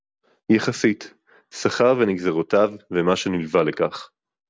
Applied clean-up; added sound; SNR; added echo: none; none; none; none.